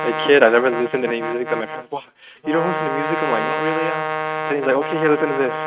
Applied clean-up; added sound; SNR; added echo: neural mask model RNNoise.